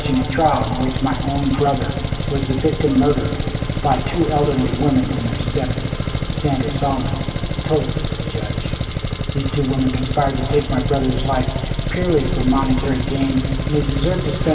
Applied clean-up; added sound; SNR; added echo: none; Engine; 3 dB; reverberation time 2.7 s.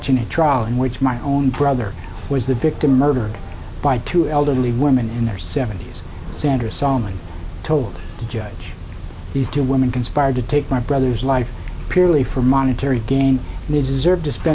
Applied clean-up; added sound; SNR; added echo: none; none; none; none.